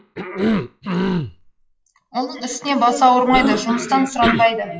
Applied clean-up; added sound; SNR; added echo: classical method WPE with log-MMSE.